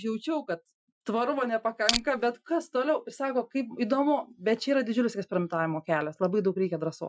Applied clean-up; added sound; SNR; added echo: classical method Wiener filter.